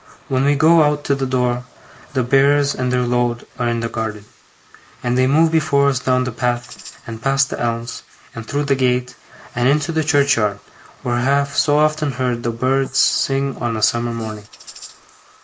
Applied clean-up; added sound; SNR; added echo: neural mask model Resemble Enhance denoiser.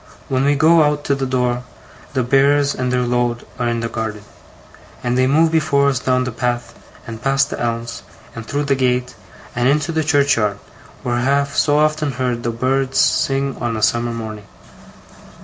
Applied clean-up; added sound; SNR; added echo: none; none; none; none.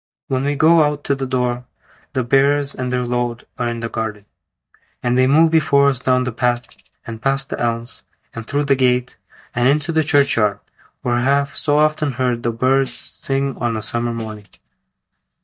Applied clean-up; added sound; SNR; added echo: neural mask model DeepFilterNet 3.